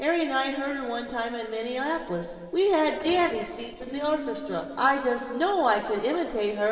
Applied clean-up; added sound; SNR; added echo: neural separator model SepFormer DNS4.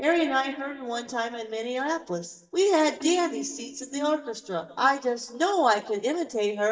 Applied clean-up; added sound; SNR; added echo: neural mask model DeepFilterNet 3.